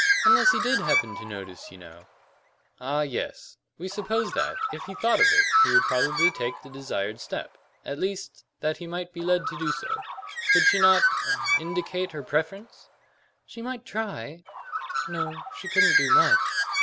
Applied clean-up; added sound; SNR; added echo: none; Bird; -4 dB; none.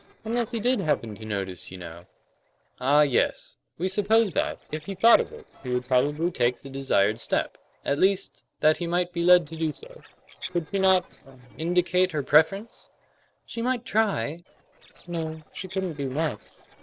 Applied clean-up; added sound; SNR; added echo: neural separator model SepFormer DNS4.